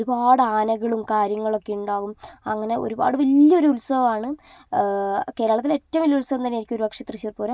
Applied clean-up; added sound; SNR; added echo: none; none; none; none.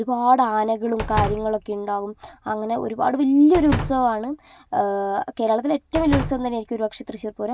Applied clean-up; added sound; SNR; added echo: none; Slam; 10 dB; none.